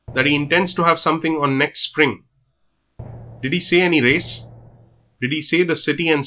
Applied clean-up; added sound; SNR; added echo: none; Drum; 19 dB; none.